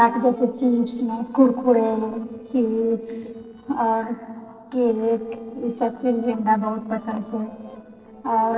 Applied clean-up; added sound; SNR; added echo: neural separator model SepFormer DNS4.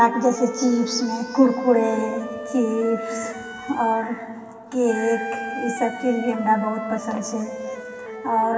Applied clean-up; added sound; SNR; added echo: none; Wind instrument, woodwind instrument; 10 dB; reverberation time 2.4 s.